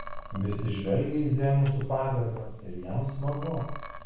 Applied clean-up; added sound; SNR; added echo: none; Liquid; 9 dB; reverberation time 0.6 s.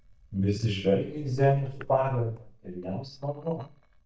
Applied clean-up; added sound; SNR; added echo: neural mask model DeepFilterNet 3.